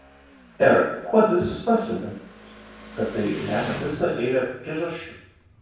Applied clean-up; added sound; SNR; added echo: none; Motorcycle; 16 dB; reverberation time 0.7 s.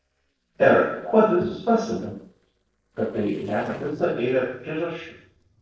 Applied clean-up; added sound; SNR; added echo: neural separator model SepFormer DNS4.